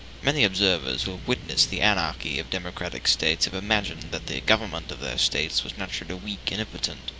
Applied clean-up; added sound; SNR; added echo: none; Animal; 17 dB; none.